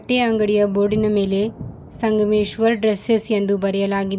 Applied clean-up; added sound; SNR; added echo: none; Thunder; 18 dB; none.